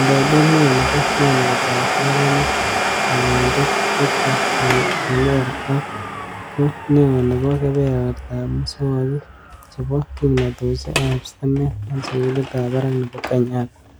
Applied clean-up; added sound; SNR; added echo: none; Domestic sounds, home sounds; 3 dB; none.